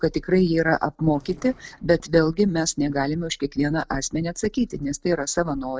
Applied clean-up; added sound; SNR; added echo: neural separator model SepFormer DNS4.